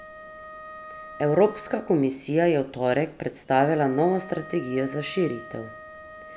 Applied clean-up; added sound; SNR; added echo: none; Wind instrument, woodwind instrument; 18 dB; none.